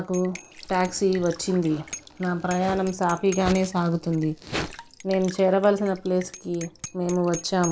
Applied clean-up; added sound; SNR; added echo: none; Bicycle bell + Raindrop / Drip; 18 dB; none.